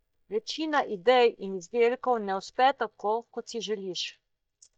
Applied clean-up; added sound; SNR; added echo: neural mask model DeepFilterNet 3.